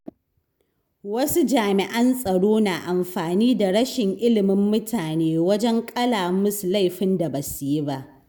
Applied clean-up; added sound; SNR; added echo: none; none; none; none.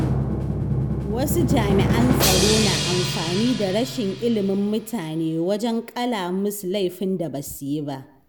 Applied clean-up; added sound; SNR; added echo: none; Drum; 1 dB; none.